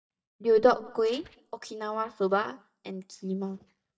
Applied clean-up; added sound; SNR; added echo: neural mask model DeepFilterNet 3.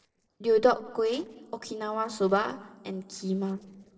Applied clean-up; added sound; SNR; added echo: neural separator model SepFormer DNS4.